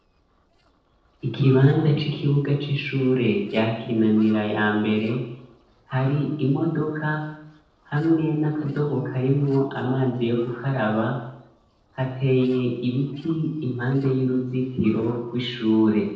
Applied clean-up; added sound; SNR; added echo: neural separator model SepFormer DNS4.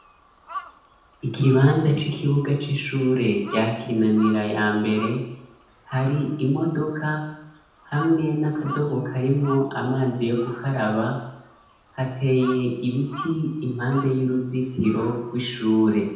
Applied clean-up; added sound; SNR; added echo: none; Crow; 18 dB; reverberation time 0.9 s.